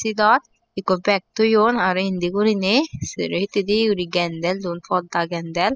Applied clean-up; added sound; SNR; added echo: classical method spectral subtraction.